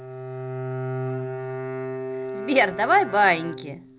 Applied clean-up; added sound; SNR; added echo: none; Bowed string instrument; 6 dB; none.